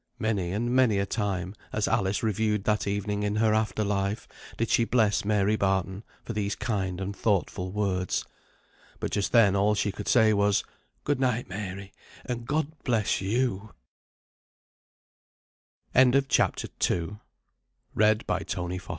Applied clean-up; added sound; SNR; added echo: none; none; none; none.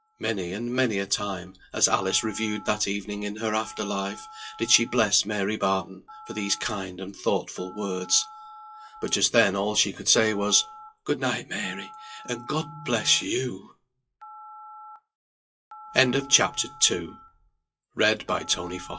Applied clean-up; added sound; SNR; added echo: classical method WPE with log-MMSE.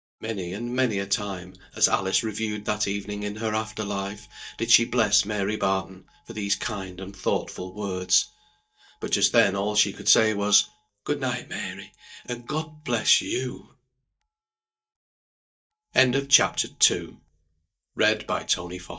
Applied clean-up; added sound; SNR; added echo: neural mask model DeepFilterNet 3.